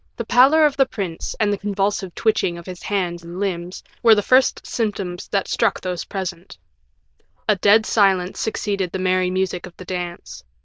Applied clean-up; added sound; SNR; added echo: neural diffusion model UNIVERSE++.